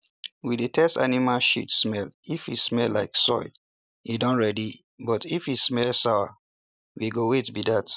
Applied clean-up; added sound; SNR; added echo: none; none; none; none.